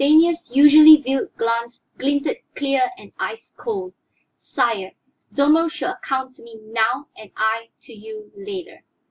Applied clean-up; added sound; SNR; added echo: none; none; none; none.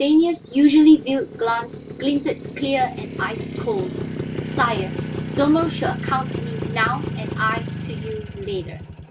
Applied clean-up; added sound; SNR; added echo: none; Motorcycle; 8 dB; none.